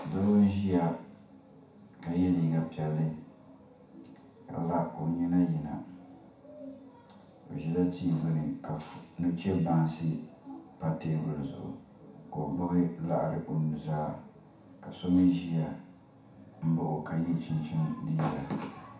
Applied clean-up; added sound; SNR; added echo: none; none; none; reverberation time 0.7 s.